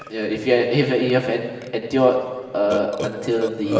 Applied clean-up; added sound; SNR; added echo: none; Burping, eructation; 11 dB; reverberation time 2.4 s.